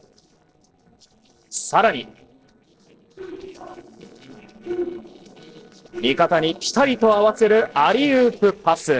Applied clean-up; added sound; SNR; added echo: neural separator model SepFormer DNS4.